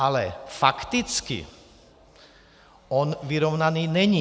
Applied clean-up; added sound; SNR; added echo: none; none; none; none.